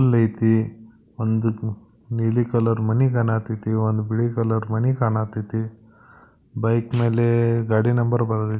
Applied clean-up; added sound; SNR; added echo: none; none; none; none.